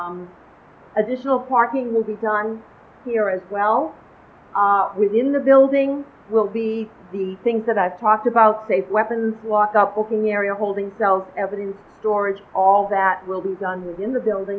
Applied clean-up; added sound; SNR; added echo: none; none; none; none.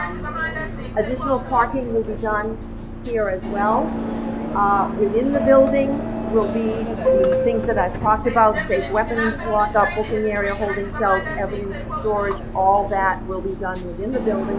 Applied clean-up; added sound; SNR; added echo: none; Subway, metro, underground; 4 dB; none.